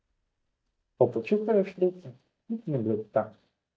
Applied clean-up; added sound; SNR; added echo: neural mask model DeepFilterNet 3.